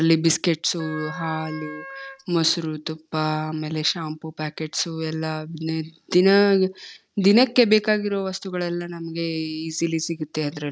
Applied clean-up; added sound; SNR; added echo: none; Wind instrument, woodwind instrument; 14 dB; none.